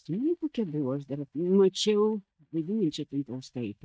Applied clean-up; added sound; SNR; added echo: neural mask model DeepFilterNet 3.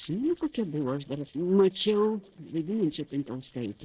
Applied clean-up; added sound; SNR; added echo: neural separator model SepFormer DNS4.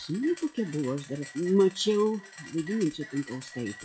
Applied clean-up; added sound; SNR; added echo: classical method log-MMSE.